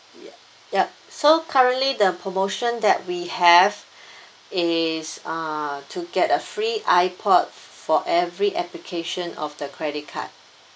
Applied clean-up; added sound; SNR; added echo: none; none; none; none.